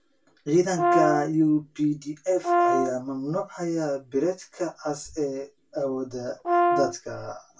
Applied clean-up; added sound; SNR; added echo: none; Brass instrument; -2 dB; reverberation time 0.2 s.